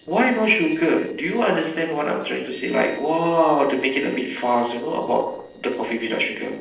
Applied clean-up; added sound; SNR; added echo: neural separator model SepFormer DNS4.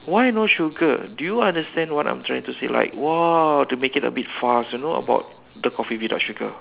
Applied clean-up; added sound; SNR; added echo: none; none; none; none.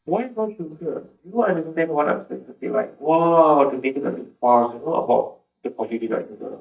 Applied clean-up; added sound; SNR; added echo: neural mask model DeepFilterNet 3.